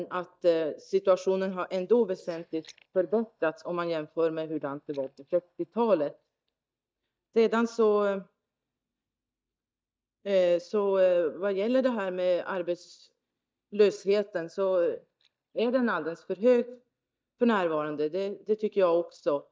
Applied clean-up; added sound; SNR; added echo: neural mask model DeepFilterNet 3.